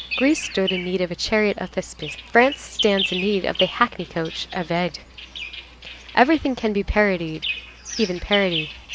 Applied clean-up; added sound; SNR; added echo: none; Bird vocalization, bird call, bird song; 9 dB; none.